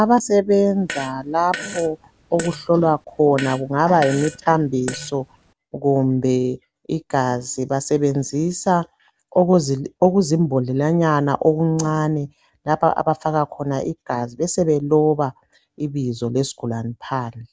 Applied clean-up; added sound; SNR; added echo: none; Fart; 14 dB; none.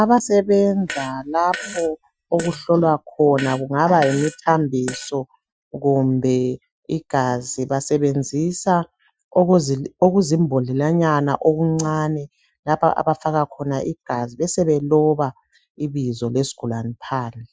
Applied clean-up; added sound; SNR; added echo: classical method Wiener filter.